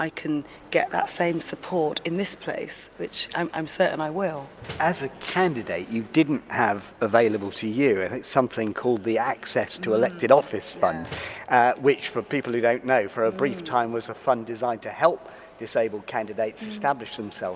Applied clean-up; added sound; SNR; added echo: none; Slam; 19 dB; none.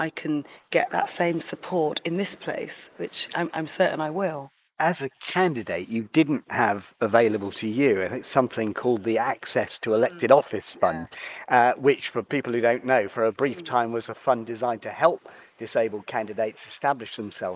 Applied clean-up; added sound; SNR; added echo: neural mask model Resemble Enhance denoiser.